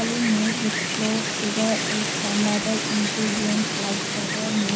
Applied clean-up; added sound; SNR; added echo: none; Wind; 1 dB; none.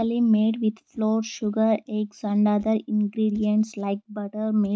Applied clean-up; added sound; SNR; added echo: none; none; none; none.